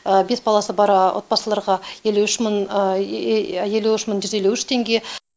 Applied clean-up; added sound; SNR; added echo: none; none; none; none.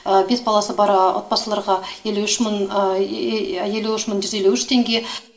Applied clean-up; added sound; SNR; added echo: none; none; none; reverberation time 0.5 s.